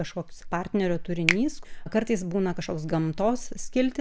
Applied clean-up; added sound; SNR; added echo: none; Finger snapping; 8 dB; none.